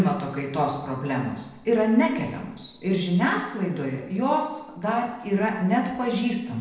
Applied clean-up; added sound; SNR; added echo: none; none; none; reverberation time 0.9 s.